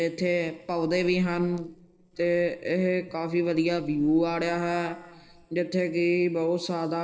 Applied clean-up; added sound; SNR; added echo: neural separator model SepFormer DNS4.